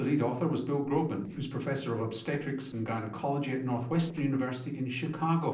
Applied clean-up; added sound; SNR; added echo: neural separator model SepFormer DNS4.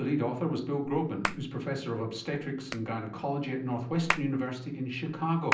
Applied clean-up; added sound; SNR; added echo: none; Hands; 7 dB; reverberation time 0.6 s.